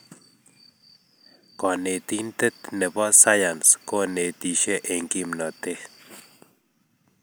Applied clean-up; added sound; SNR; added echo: none; none; none; none.